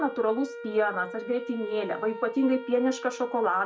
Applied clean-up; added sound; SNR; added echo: none; Wind instrument, woodwind instrument; 12 dB; none.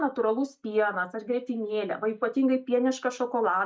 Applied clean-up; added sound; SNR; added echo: neural mask model Resemble Enhance denoiser.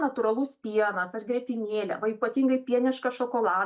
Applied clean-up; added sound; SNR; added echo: none; none; none; none.